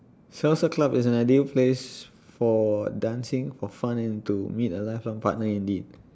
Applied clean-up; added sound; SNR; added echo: none; none; none; none.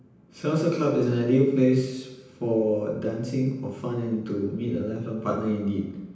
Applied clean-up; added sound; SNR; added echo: none; none; none; reverberation time 0.9 s.